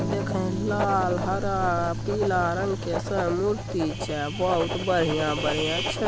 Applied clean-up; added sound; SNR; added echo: none; Writing + Electric guitar / Strum; 4 dB; none.